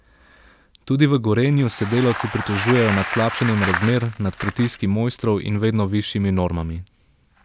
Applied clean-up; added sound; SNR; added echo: none; Bicycle; 10 dB; none.